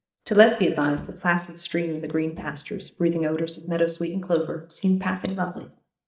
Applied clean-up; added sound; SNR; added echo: neural mask model DeepFilterNet 3.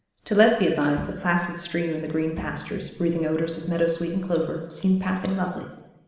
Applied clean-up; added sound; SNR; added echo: none; Bowed string instrument; 16 dB; reverberation time 1.1 s.